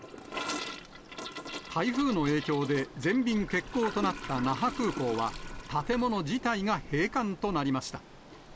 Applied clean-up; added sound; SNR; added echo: none; Toilet flush / Gurgling; 11 dB; none.